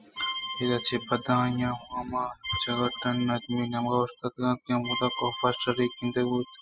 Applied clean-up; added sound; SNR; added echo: classical method spectral subtraction.